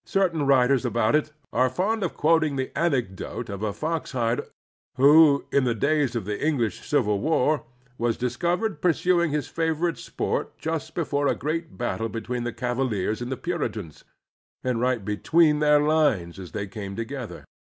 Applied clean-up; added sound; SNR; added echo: none; none; none; none.